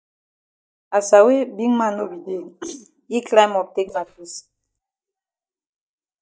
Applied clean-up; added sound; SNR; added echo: neural mask model DeepFilterNet 3.